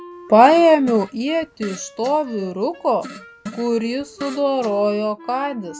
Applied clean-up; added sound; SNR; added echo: none; Wind instrument, woodwind instrument + Fart; 18 dB; none.